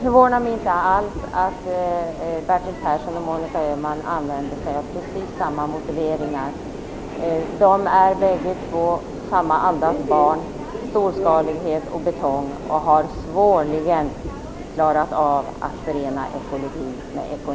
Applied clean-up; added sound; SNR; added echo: none; Subway, metro, underground; 10 dB; none.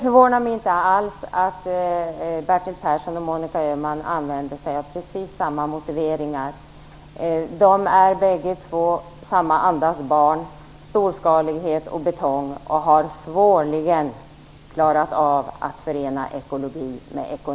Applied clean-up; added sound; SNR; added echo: none; none; none; none.